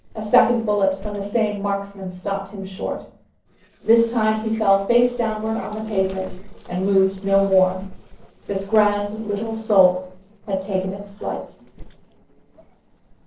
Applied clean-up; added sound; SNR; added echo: neural separator model SepFormer DNS4.